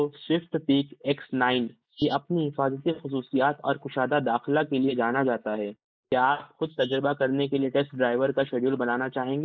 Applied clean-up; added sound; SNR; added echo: neural mask model Resemble Enhance denoiser.